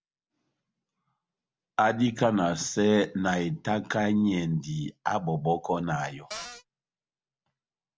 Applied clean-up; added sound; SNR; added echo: none; Cupboard open or close; 11 dB; none.